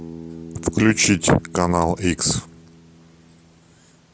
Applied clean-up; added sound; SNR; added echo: none; Bass guitar; 18 dB; none.